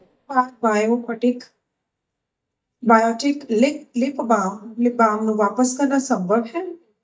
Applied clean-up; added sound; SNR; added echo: neural mask model DeepFilterNet 3.